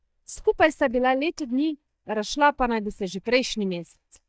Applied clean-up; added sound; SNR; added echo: neural mask model DeepFilterNet 3.